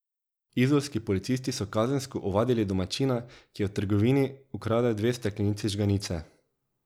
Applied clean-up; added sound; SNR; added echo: none; none; none; none.